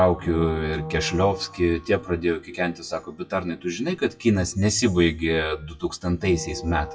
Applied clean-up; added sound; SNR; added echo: classical method WPE with log-MMSE.